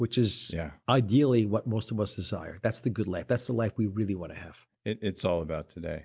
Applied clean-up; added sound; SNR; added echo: none; none; none; none.